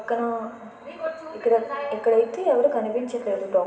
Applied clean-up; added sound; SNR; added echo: none; none; none; reverberation time 2.9 s.